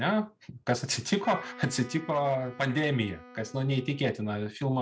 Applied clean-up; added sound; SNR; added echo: none; Wind instrument, woodwind instrument; 19 dB; none.